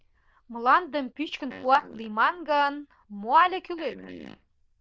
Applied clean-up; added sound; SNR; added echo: neural diffusion model UNIVERSE++.